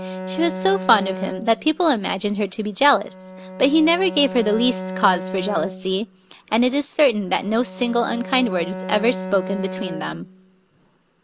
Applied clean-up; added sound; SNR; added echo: none; Bowed string instrument; 11 dB; none.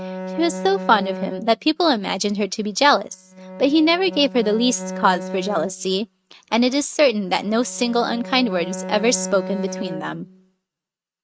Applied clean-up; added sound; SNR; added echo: neural mask model RNNoise.